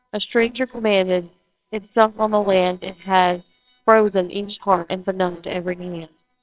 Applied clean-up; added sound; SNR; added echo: neural separator model SepFormer WHAMR!.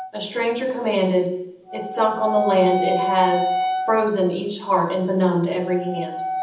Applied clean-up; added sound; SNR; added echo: none; Wind instrument, woodwind instrument; 6 dB; reverberation time 0.8 s.